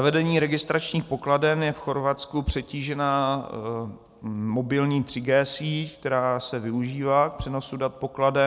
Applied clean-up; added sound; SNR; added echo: none; none; none; none.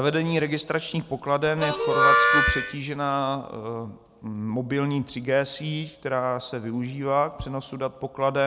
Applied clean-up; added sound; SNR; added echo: none; Harmonica; -4 dB; none.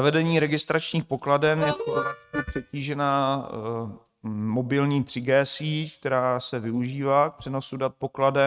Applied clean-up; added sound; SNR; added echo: neural mask model RNNoise.